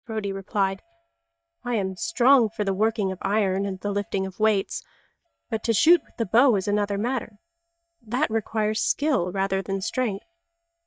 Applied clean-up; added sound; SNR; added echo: neural mask model DeepFilterNet 3.